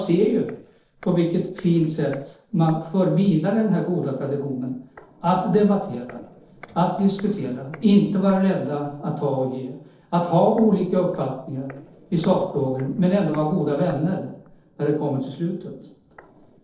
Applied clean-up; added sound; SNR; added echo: neural separator model SepFormer DNS4.